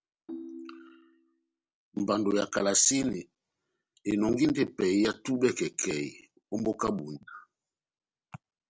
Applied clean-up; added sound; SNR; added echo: none; Ringtone; 15 dB; none.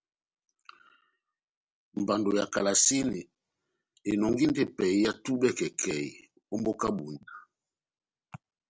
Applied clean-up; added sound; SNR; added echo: none; none; none; none.